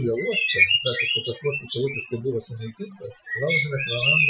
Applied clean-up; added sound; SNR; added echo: classical method Wiener filter.